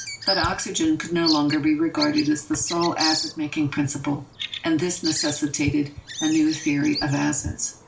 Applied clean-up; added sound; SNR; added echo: none; Bird vocalization, bird call, bird song; 8 dB; reverberation time 0.3 s.